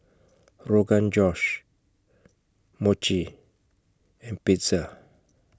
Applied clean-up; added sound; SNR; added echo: none; none; none; none.